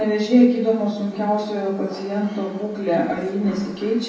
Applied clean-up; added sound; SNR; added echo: none; none; none; reverberation time 0.8 s.